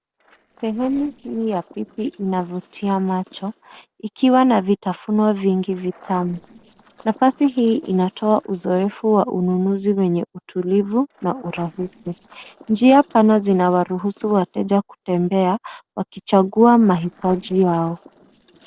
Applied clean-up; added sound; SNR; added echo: neural separator model SepFormer DNS4.